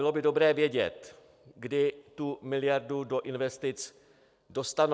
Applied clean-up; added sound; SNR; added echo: none; none; none; none.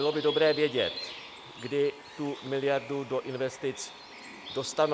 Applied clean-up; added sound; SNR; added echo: none; Bird; 12 dB; none.